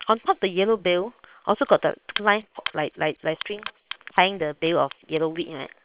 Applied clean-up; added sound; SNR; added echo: neural separator model SepFormer WHAM!.